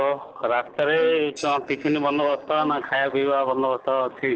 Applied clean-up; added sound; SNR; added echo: neural separator model SepFormer DNS4.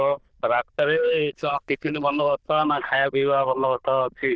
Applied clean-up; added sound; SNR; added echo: neural diffusion model UNIVERSE++.